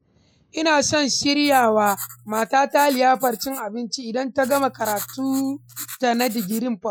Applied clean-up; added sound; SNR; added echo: classical method Wiener filter.